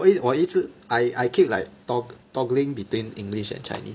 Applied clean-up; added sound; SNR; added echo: none; none; none; none.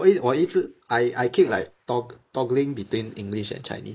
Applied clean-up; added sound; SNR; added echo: neural mask model Resemble Enhance denoiser.